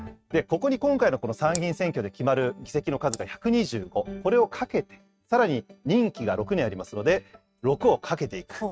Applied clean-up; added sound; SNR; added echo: neural mask model RNNoise.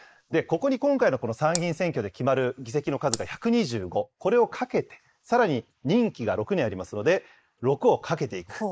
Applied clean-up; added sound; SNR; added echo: neural mask model Resemble Enhance denoiser.